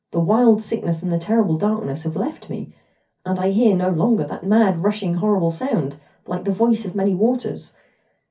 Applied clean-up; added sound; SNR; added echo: none; none; none; reverberation time 0.3 s.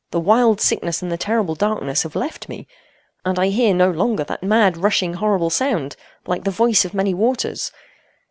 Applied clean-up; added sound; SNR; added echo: none; none; none; none.